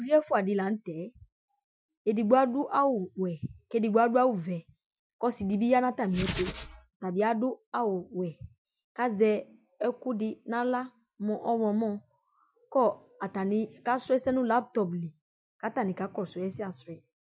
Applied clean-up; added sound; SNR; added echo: classical method Wiener filter.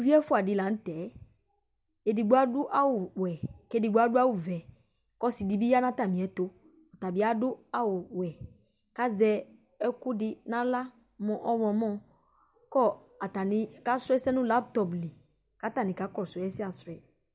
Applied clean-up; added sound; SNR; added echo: none; none; none; none.